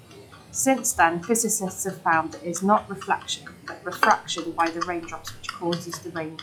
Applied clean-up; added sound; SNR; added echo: classical method log-MMSE.